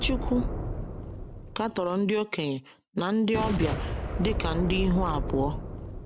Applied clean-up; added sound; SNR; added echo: none; Boom; 4 dB; none.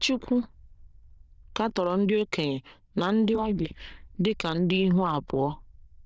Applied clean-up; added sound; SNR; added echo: neural diffusion model UNIVERSE++.